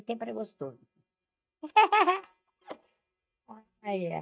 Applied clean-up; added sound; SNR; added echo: neural mask model DeepFilterNet 3.